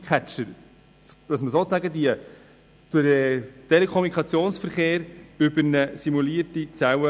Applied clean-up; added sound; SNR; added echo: none; none; none; none.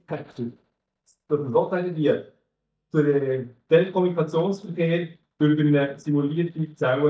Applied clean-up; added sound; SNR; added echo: neural mask model DeepFilterNet 3.